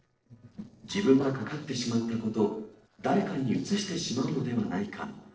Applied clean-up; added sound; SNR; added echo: neural separator model SepFormer DNS4.